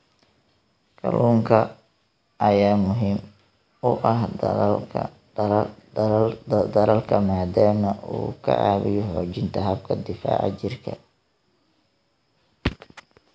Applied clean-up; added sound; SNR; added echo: none; none; none; none.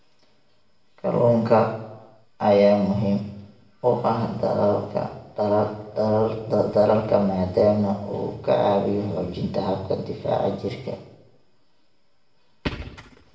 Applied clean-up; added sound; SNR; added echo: none; none; none; reverberation time 0.7 s.